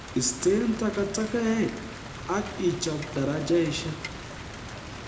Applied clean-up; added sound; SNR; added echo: none; Rain; 11 dB; reverberation time 0.6 s.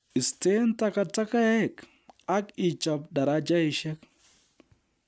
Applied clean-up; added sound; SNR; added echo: none; none; none; none.